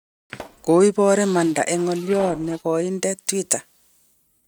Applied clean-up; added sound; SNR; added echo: neural mask model RNNoise.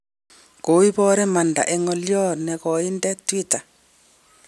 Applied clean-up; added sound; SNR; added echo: none; none; none; none.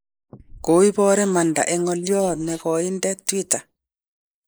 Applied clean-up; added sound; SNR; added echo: neural mask model Resemble Enhance denoiser.